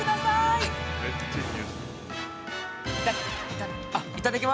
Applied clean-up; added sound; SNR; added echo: none; none; none; none.